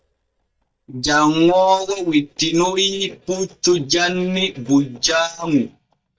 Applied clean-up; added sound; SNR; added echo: neural mask model DeepFilterNet 3.